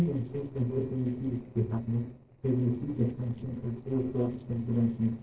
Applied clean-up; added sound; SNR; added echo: neural separator model SepFormer DNS4.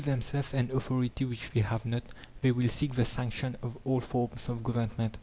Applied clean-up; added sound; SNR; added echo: none; none; none; none.